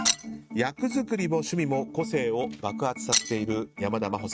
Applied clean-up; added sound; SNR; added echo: neural mask model RNNoise.